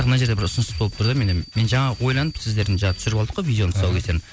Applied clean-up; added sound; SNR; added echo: none; Bell; 19 dB; none.